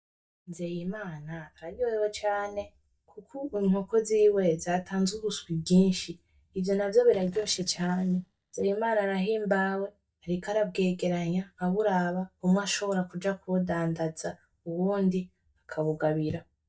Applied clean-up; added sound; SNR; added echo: neural mask model DeepFilterNet 3.